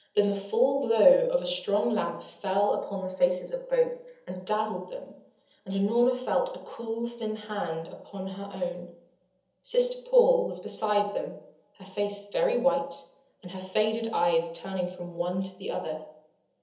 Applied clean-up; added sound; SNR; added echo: none; none; none; reverberation time 0.7 s.